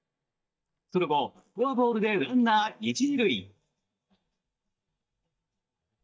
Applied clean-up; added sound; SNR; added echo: neural mask model DeepFilterNet 3.